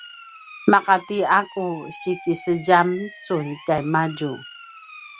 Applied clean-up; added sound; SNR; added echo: none; Siren; 20 dB; none.